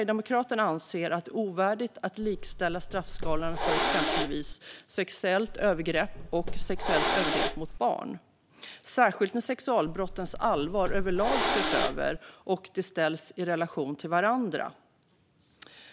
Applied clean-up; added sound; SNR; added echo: none; Hiss; -1 dB; none.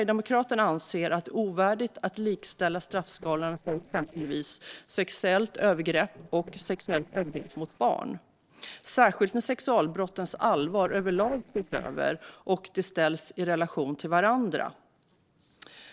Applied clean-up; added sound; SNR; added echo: neural separator model SepFormer DNS4.